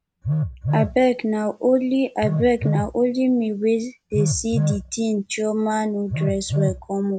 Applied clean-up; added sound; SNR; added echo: none; Telephone; 5 dB; none.